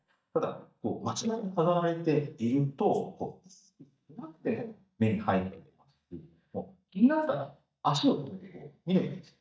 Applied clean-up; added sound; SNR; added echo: neural mask model DeepFilterNet 3.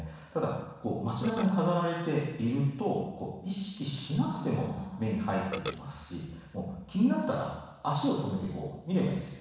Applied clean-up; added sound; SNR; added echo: neural separator model SepFormer DNS4.